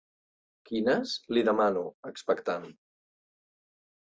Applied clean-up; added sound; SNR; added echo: none; none; none; none.